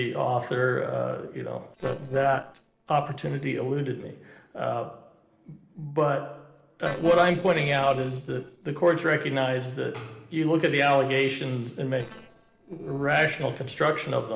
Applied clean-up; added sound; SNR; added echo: neural separator model SepFormer DNS4.